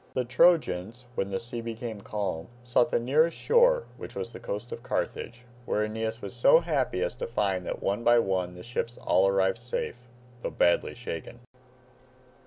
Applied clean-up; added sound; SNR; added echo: none; none; none; none.